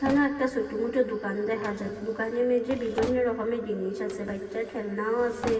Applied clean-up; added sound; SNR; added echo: none; Drawer open or close; 13 dB; reverberation time 2.4 s.